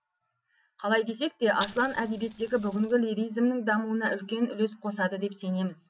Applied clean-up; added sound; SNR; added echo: none; Fire; 12 dB; none.